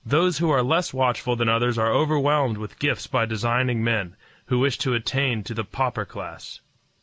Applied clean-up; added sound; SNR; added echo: none; none; none; none.